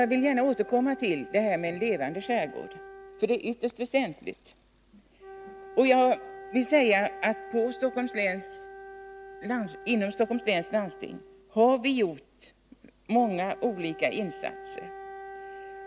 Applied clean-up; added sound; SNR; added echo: none; Wind instrument, woodwind instrument; 16 dB; none.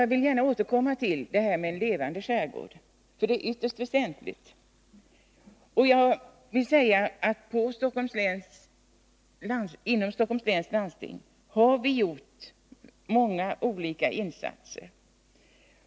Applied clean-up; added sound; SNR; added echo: none; none; none; none.